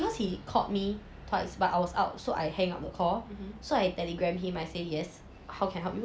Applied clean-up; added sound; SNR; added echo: none; none; none; none.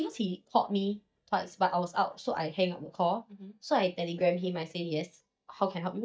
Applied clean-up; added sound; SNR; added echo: neural mask model DeepFilterNet 3.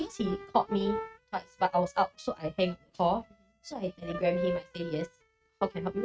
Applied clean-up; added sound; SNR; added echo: neural mask model RNNoise.